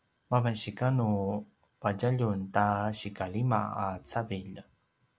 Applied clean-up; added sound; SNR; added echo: none; none; none; none.